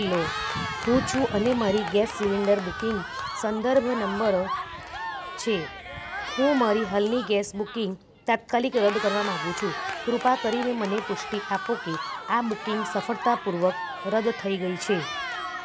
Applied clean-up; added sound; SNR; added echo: none; Cheering; 7 dB; none.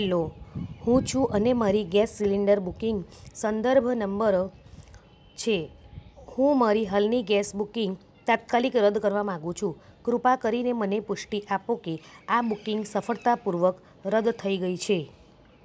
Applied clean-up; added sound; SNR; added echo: none; none; none; none.